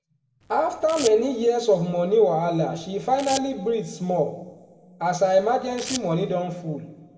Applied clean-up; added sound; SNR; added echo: none; Domestic sounds, home sounds; 14 dB; reverberation time 1.2 s.